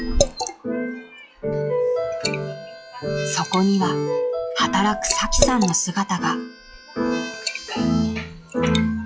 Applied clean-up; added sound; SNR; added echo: classical method log-MMSE.